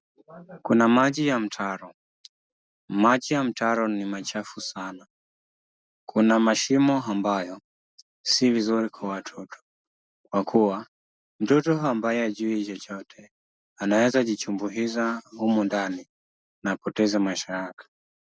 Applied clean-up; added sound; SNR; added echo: none; none; none; none.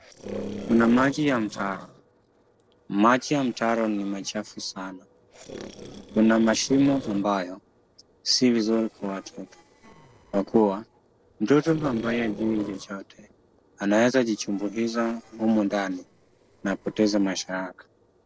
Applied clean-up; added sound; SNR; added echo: neural separator model SepFormer DNS4.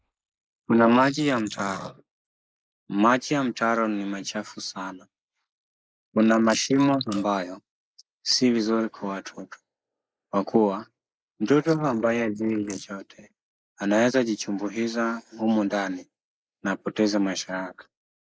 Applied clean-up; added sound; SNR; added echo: neural mask model Resemble Enhance denoiser.